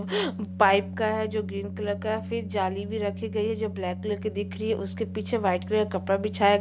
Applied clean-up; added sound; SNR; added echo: none; Organ; 9 dB; none.